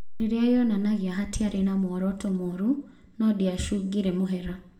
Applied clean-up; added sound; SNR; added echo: none; none; none; reverberation time 0.6 s.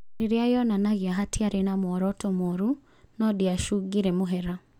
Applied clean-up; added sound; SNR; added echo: none; none; none; none.